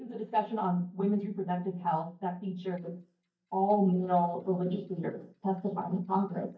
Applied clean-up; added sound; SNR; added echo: neural mask model DeepFilterNet 3.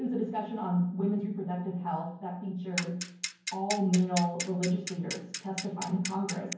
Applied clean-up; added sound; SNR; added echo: none; Clock; 8 dB; reverberation time 0.9 s.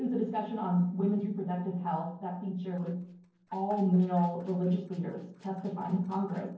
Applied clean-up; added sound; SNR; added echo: neural separator model SepFormer DNS4.